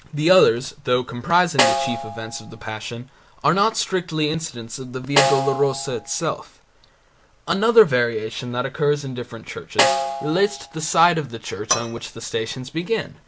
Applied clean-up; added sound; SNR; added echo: none; Snare drum + Cutlery, silverware / Dishes, pots, and pans; 4 dB; none.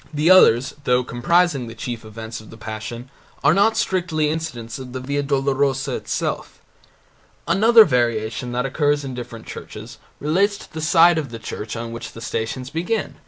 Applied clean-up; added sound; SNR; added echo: none; none; none; none.